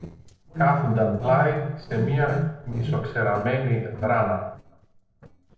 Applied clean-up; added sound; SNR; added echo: neural separator model SepFormer DNS4.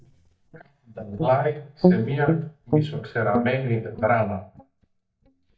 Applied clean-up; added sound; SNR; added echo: neural mask model DeepFilterNet 3.